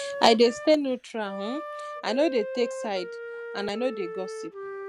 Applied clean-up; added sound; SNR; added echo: none; Wind instrument, woodwind instrument; 10 dB; none.